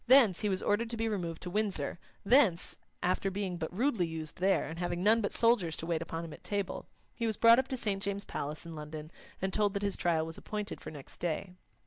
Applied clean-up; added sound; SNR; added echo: none; none; none; none.